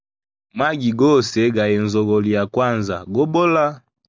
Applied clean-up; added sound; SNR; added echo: none; none; none; none.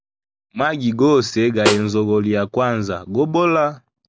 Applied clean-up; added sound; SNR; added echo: none; Snare drum; 6 dB; none.